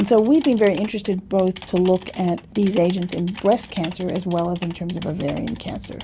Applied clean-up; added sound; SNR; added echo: none; Typing; 19 dB; none.